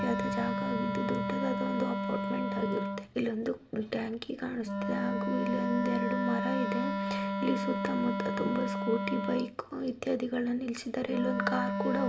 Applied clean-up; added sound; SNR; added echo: none; Wind instrument, woodwind instrument; 0 dB; reverberation time 0.4 s.